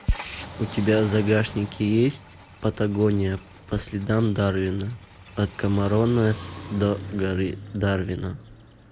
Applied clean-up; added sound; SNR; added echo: none; Car; 15 dB; none.